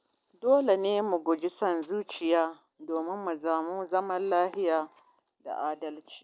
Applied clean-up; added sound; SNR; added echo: none; none; none; none.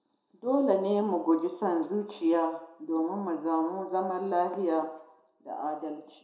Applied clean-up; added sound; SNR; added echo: none; none; none; reverberation time 0.5 s.